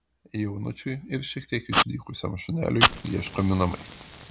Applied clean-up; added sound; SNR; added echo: none; Fire; 1 dB; none.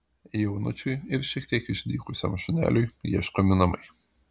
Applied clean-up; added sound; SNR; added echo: none; none; none; none.